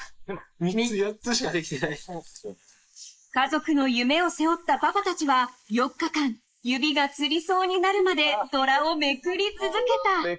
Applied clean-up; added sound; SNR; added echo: neural mask model Resemble Enhance denoiser.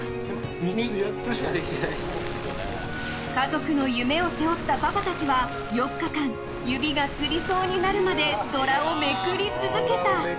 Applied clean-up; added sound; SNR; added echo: none; Waves, surf; 11 dB; none.